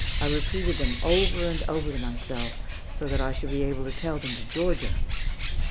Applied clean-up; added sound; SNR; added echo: none; Bird; -3 dB; none.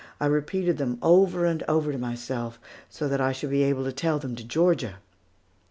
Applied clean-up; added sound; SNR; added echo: none; none; none; none.